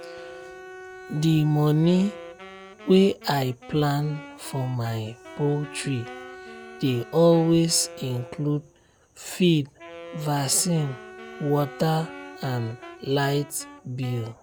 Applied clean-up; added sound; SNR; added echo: none; Wind instrument, woodwind instrument + Bowed string instrument; 17 dB; none.